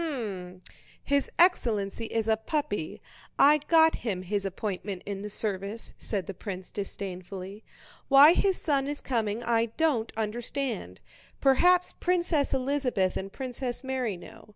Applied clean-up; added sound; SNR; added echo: none; none; none; none.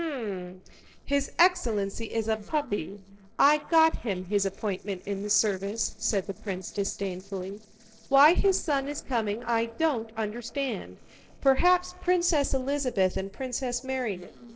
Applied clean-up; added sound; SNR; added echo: neural separator model SepFormer DNS4.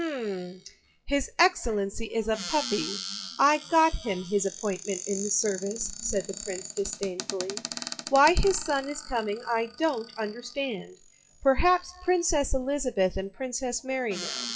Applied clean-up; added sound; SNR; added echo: classical method WPE with log-MMSE.